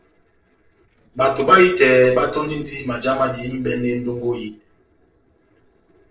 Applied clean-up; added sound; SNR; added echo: neural separator model SepFormer DNS4.